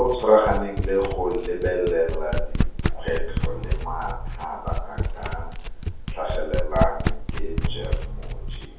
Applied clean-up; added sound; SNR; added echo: none; Domestic sounds, home sounds; -1 dB; reverberation time 0.7 s.